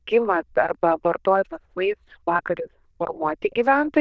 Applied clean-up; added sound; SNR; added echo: neural diffusion model UNIVERSE++.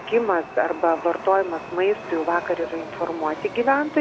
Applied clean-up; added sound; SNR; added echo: none; Chatter / Subway, metro, underground; 13 dB; none.